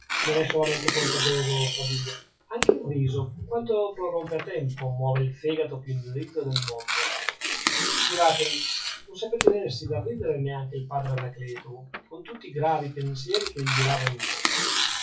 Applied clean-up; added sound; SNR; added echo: classical method WPE with log-MMSE.